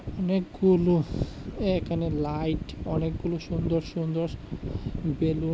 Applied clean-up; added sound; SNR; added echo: none; none; none; none.